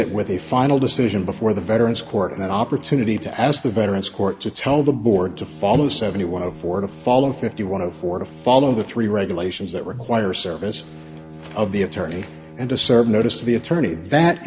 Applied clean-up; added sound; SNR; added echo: none; Bowed string instrument; 20 dB; none.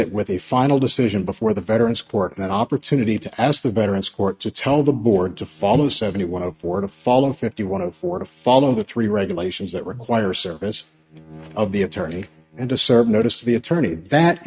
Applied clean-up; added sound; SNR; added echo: neural mask model RNNoise.